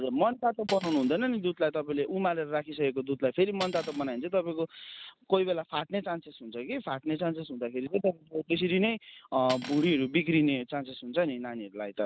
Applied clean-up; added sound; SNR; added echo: none; Cutlery, silverware; 17 dB; none.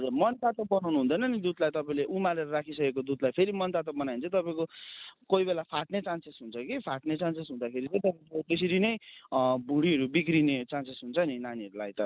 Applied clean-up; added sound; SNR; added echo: none; none; none; none.